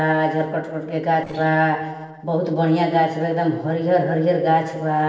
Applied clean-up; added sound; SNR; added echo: neural separator model SepFormer DNS4.